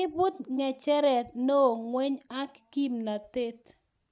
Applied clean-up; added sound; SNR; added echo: none; none; none; none.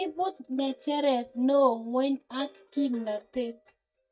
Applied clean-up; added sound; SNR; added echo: neural mask model DeepFilterNet 3.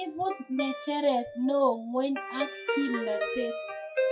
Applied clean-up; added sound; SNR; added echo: classical method WPE with log-MMSE.